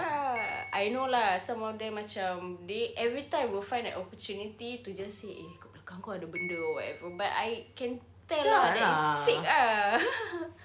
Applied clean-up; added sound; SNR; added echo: none; Piano; 18 dB; none.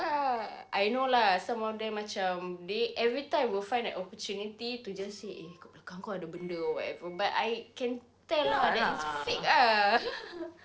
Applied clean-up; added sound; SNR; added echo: neural separator model SepFormer DNS4.